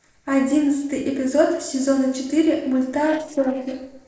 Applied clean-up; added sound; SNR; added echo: neural separator model SepFormer DNS4.